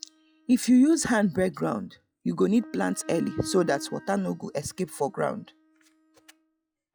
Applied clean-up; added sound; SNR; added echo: classical method log-MMSE.